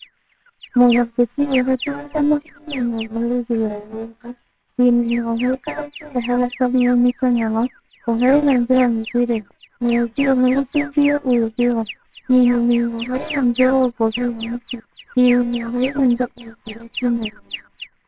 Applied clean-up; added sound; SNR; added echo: neural separator model SepFormer WHAMR!.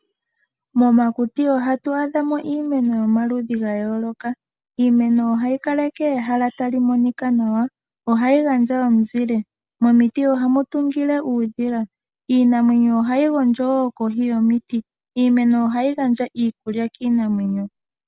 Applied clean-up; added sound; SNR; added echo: none; none; none; none.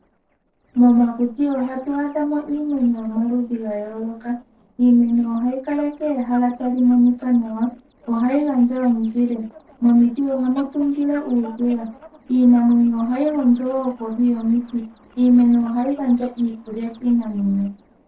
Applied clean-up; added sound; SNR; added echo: neural separator model SepFormer DNS4.